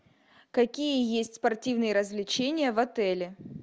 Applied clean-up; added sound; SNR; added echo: none; none; none; none.